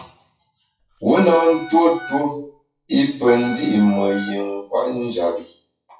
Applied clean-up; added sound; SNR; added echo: classical method WPE with log-MMSE.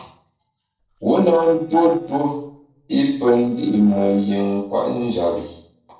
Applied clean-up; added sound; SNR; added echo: neural separator model SepFormer DNS4.